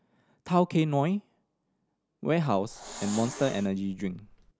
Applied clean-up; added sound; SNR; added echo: none; Hiss; 13 dB; none.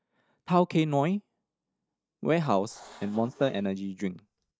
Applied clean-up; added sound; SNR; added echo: neural mask model DeepFilterNet 3.